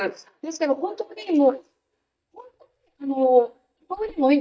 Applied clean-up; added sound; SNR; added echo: neural mask model DeepFilterNet 3.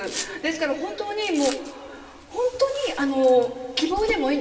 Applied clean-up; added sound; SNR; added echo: none; Domestic sounds, home sounds; 15 dB; reverberation time 2.2 s.